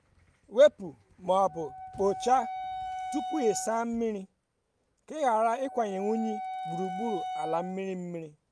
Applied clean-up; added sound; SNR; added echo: none; Wind instrument, woodwind instrument; 10 dB; none.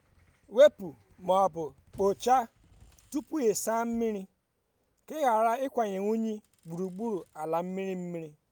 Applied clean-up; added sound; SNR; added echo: none; none; none; none.